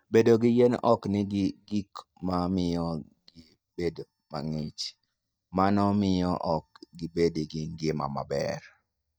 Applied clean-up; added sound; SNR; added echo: neural mask model DeepFilterNet 3.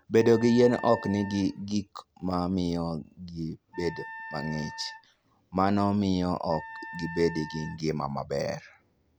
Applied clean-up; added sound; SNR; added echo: none; Wind instrument, woodwind instrument; 14 dB; none.